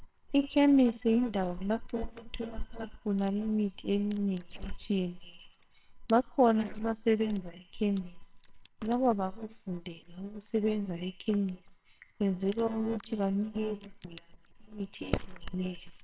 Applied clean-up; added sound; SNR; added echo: neural separator model SepFormer WHAMR!.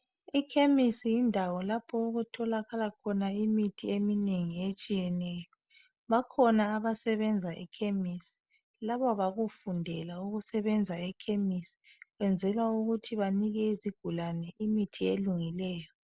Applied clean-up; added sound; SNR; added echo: none; none; none; none.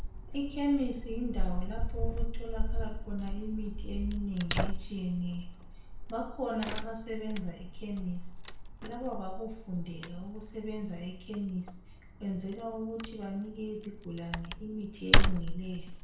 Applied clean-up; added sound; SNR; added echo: none; Tearing / Wood; -5 dB; reverberation time 0.5 s.